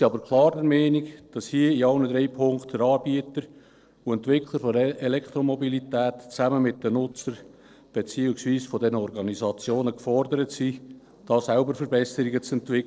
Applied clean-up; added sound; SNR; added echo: neural separator model SepFormer DNS4.